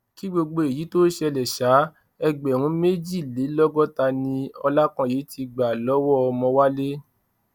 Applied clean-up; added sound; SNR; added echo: none; none; none; none.